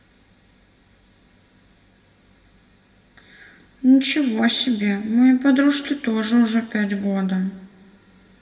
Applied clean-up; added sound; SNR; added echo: none; none; none; reverberation time 2.2 s.